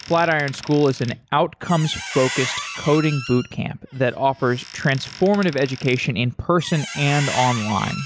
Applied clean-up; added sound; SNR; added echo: none; Squeak; 12 dB; none.